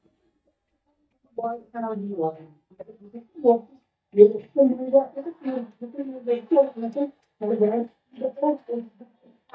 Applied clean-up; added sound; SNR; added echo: neural mask model DeepFilterNet 3.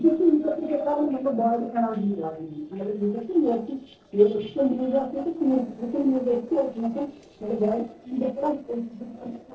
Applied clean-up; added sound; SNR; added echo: neural separator model SepFormer DNS4.